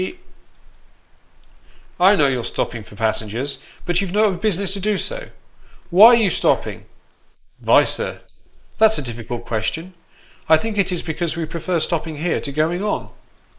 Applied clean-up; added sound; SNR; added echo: neural mask model Resemble Enhance denoiser.